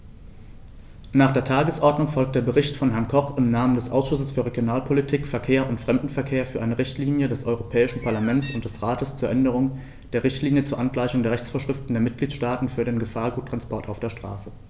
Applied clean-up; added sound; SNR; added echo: none; Bird; 17 dB; none.